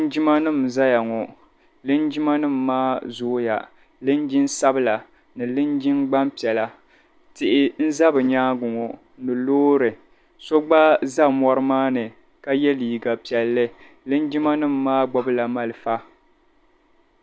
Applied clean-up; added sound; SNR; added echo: none; none; none; none.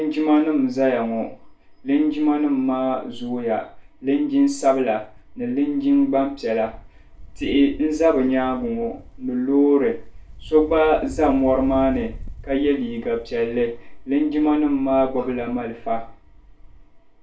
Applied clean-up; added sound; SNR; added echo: none; Wind; 19 dB; reverberation time 0.3 s.